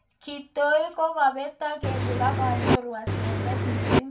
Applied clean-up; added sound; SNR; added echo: none; Engine; -3 dB; reverberation time 0.2 s.